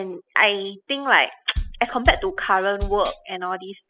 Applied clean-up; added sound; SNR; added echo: classical method spectral subtraction.